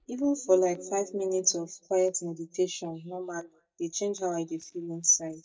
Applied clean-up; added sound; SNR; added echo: neural mask model DeepFilterNet 3.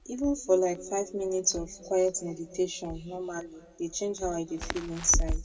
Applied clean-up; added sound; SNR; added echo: none; Crackle; 7 dB; reverberation time 1.8 s.